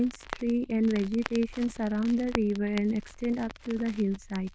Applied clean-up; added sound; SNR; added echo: neural diffusion model UNIVERSE++.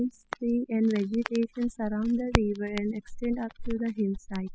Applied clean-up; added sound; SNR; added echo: classical method spectral subtraction.